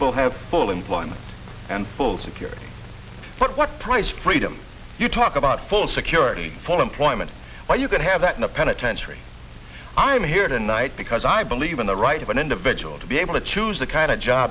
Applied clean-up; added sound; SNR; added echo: none; none; none; none.